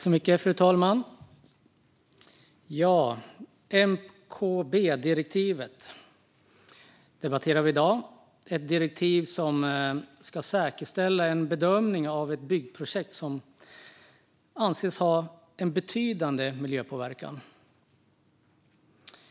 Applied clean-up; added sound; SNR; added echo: none; none; none; none.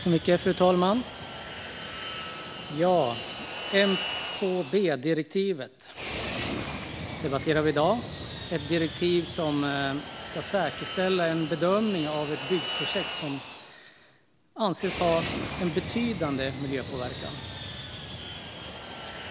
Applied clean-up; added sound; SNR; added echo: none; Fixed-wing aircraft, airplane; 8 dB; none.